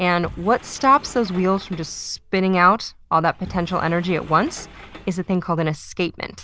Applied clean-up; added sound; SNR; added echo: none; Sliding door; 20 dB; none.